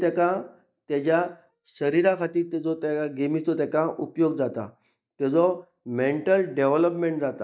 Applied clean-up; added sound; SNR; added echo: neural mask model DeepFilterNet 3.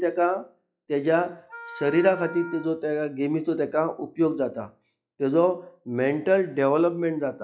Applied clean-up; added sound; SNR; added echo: classical method log-MMSE.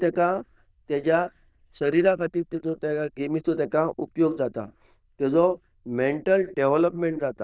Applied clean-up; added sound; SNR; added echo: neural diffusion model UNIVERSE++.